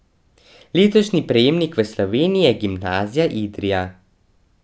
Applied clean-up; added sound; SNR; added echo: none; none; none; none.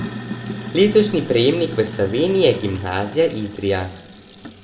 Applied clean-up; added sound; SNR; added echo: none; Sink (filling or washing); 11 dB; reverberation time 1.2 s.